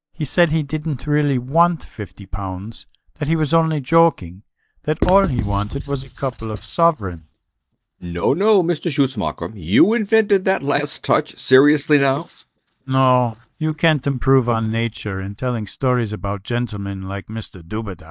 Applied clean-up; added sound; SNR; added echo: neural mask model DeepFilterNet 3.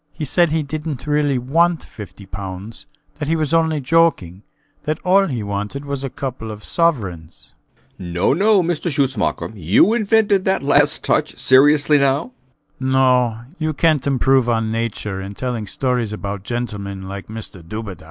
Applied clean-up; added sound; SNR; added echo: none; none; none; none.